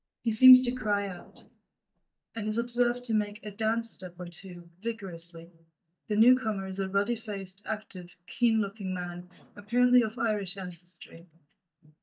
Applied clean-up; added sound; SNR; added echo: neural mask model DeepFilterNet 3.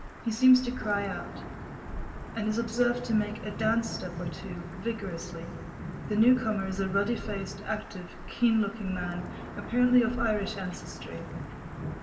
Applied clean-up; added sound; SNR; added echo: none; Thunder / Wind / Rain; 9 dB; reverberation time 1.9 s.